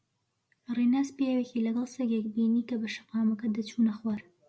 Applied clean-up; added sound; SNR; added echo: none; none; none; none.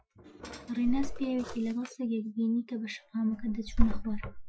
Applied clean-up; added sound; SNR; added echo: classical method Wiener filter.